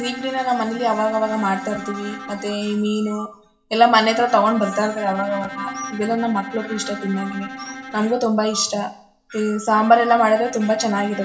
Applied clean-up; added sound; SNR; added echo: none; Bowed string instrument; 14 dB; reverberation time 0.4 s.